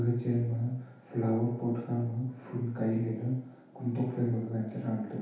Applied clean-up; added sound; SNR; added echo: none; none; none; reverberation time 0.8 s.